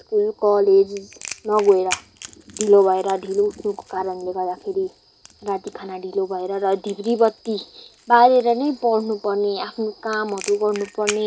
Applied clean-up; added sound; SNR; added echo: none; Crackle; 18 dB; reverberation time 0.3 s.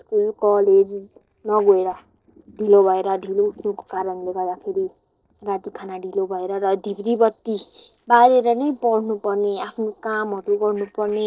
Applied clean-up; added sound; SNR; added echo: neural separator model SepFormer DNS4.